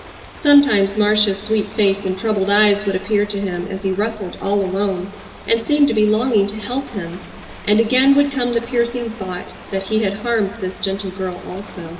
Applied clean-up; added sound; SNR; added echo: none; Ocean; 18 dB; reverberation time 2.2 s.